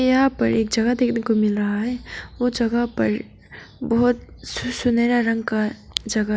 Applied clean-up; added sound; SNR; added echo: none; none; none; none.